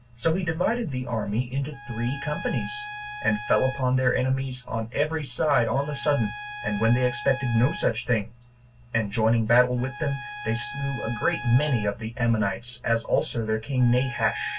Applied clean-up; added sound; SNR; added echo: none; Trumpet; 14 dB; reverberation time 0.1 s.